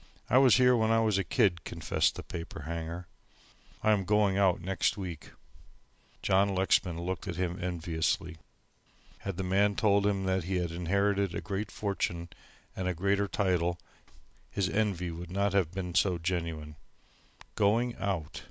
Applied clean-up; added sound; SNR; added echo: none; none; none; none.